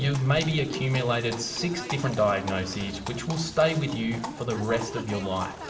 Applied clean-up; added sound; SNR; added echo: none; Livestock, farm animals, working animals; 11 dB; reverberation time 0.9 s.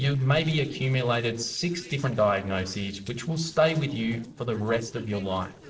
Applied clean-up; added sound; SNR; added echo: neural separator model SepFormer DNS4.